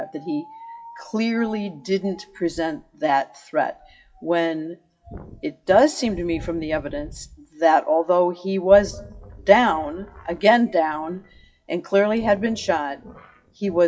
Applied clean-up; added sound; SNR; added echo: classical method WPE with log-MMSE.